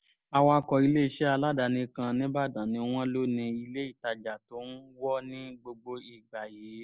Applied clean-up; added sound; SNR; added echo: none; none; none; none.